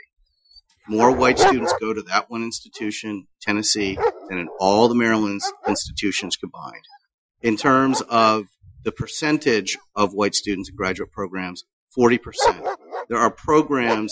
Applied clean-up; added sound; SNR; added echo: classical method Wiener filter.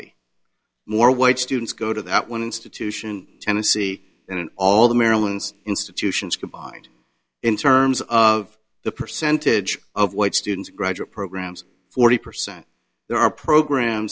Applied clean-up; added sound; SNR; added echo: none; none; none; none.